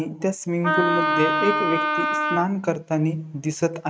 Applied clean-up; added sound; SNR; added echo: neural mask model RNNoise.